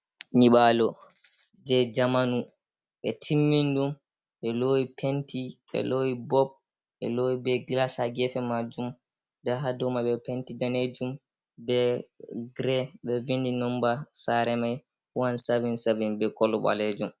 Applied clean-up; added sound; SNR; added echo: none; none; none; none.